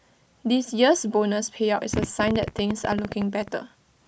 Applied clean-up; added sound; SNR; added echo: none; Fart; 8 dB; none.